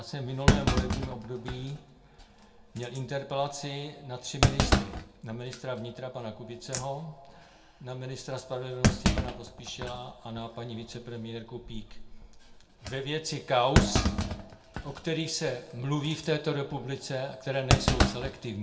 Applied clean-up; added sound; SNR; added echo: none; Thump, thud; -3 dB; reverberation time 0.3 s.